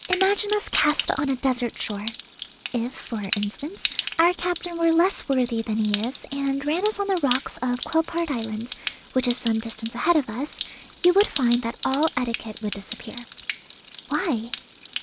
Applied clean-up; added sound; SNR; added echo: none; Stream; 11 dB; none.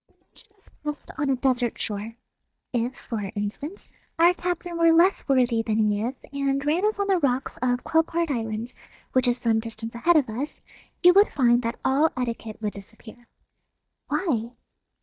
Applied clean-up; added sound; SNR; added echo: neural mask model DeepFilterNet 3.